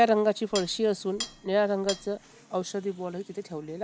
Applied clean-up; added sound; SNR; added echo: none; Cutlery, silverware; 12 dB; none.